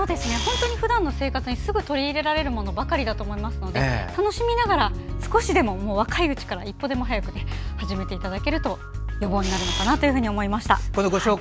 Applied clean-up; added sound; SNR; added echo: none; Camera; 7 dB; none.